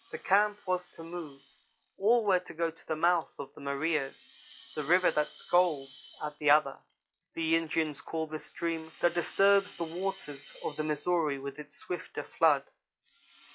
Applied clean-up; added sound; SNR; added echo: classical method log-MMSE.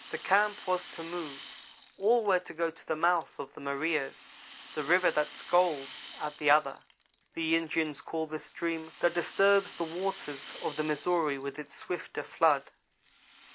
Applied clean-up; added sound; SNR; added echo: none; Rattle; 19 dB; none.